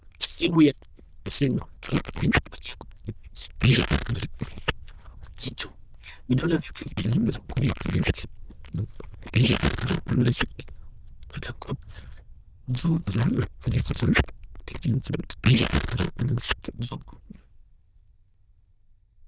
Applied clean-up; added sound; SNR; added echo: neural diffusion model UNIVERSE++.